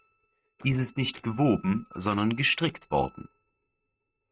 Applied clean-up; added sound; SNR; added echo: neural mask model RNNoise.